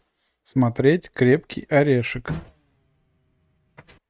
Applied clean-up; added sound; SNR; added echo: neural mask model RNNoise.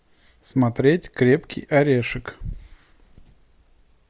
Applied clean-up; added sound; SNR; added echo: none; none; none; none.